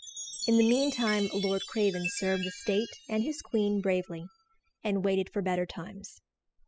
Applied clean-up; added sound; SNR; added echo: classical method spectral subtraction.